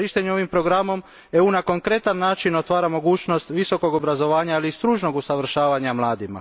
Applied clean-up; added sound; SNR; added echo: none; none; none; none.